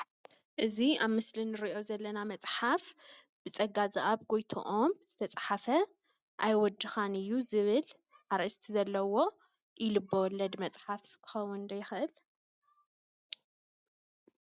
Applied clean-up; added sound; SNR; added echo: none; none; none; none.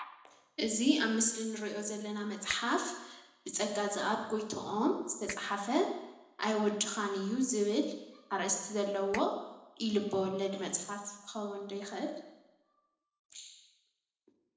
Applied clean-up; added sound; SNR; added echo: neural separator model SepFormer DNS4.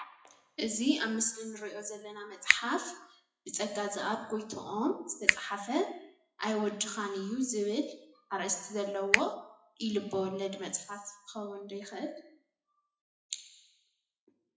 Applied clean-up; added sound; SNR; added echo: classical method WPE with log-MMSE.